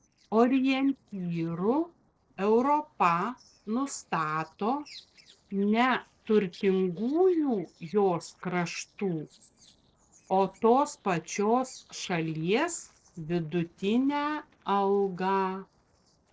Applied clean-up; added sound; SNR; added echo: neural separator model SepFormer DNS4.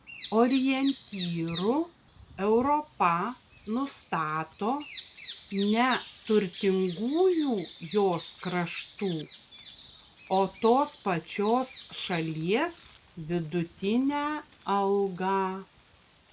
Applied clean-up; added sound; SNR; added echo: none; Bird vocalization, bird call, bird song; 12 dB; none.